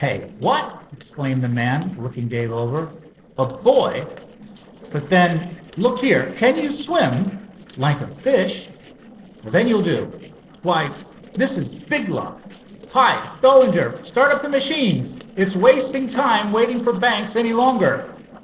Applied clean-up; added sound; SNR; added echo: neural separator model SepFormer DNS4.